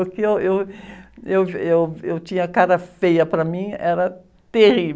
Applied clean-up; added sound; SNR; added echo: none; none; none; none.